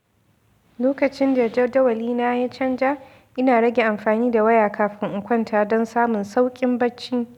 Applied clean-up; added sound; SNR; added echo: none; none; none; none.